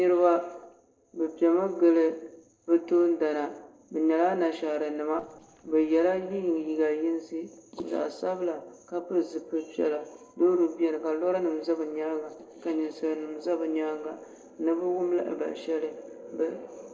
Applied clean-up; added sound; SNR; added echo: neural separator model SepFormer DNS4.